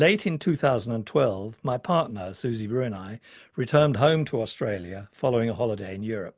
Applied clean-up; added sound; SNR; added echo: none; none; none; none.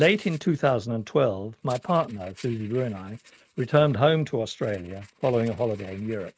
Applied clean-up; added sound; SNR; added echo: neural mask model RNNoise.